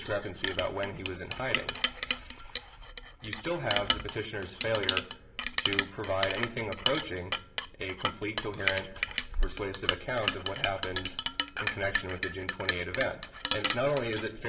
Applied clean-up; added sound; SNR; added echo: none; Chink, clink; -2 dB; reverberation time 1.4 s.